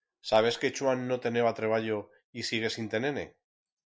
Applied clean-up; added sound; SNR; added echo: neural separator model SepFormer DNS4.